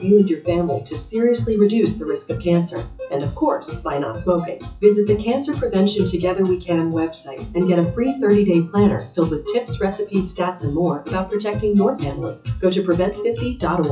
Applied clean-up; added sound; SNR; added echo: classical method WPE with log-MMSE.